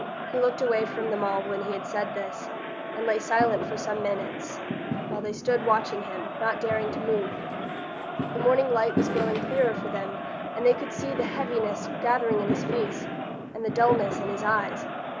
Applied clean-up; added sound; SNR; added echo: none; Fireworks + Crowd; 4 dB; none.